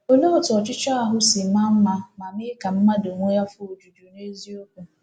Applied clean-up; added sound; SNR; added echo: none; none; none; none.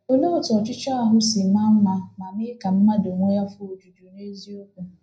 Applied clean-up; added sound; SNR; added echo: none; none; none; reverberation time 0.4 s.